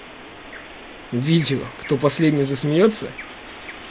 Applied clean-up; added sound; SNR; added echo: none; Bird vocalization, bird call, bird song; 17 dB; none.